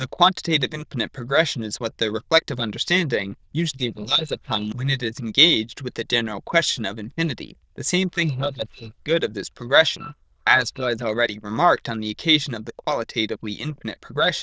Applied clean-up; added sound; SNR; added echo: neural diffusion model UNIVERSE++.